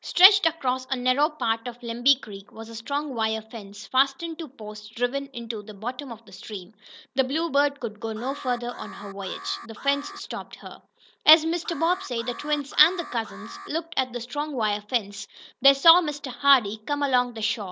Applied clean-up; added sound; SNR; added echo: none; Alarm; 16 dB; none.